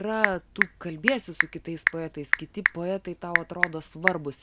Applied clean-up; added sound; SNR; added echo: none; Telephone / Typing; -3 dB; none.